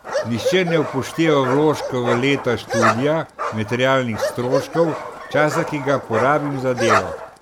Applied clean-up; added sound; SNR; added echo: none; Bark; 4 dB; none.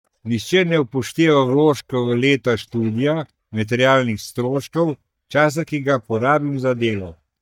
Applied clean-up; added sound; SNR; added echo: neural mask model DeepFilterNet 3.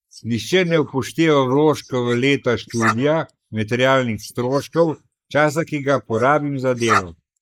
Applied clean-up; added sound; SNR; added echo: neural mask model Resemble Enhance denoiser.